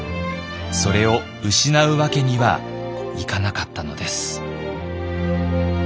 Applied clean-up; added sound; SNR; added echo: none; none; none; none.